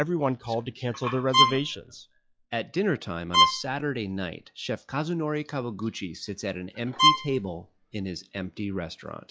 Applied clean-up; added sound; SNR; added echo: classical method log-MMSE.